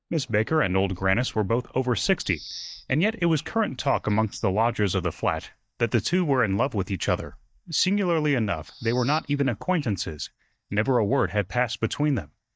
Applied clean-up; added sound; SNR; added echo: neural mask model DeepFilterNet 3.